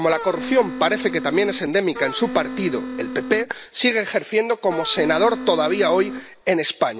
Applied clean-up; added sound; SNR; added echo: none; Wind instrument, woodwind instrument; 10 dB; none.